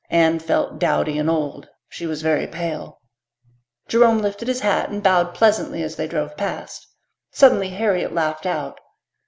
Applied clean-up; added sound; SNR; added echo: none; none; none; none.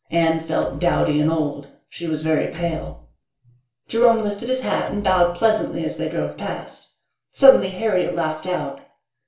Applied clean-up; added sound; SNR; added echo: none; Door / Wood; 19 dB; reverberation time 0.3 s.